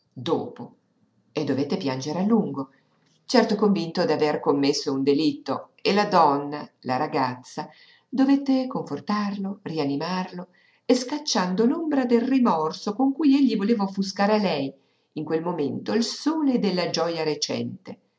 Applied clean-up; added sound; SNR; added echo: none; none; none; none.